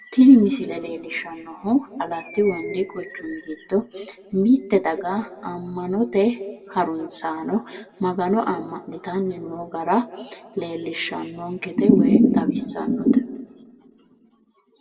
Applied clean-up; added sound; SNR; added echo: none; none; none; reverberation time 1.3 s.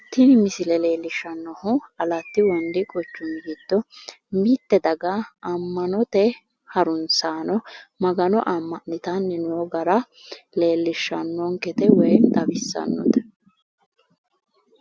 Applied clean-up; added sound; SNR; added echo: none; none; none; none.